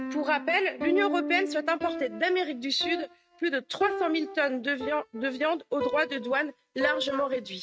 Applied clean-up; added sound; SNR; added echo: neural mask model RNNoise.